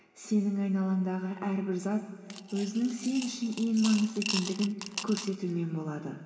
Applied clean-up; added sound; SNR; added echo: none; Coin (dropping) / Glass; 10 dB; reverberation time 2.7 s.